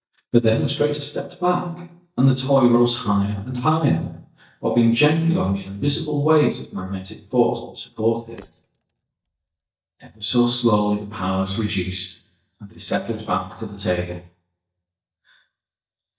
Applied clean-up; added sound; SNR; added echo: neural mask model DeepFilterNet 3.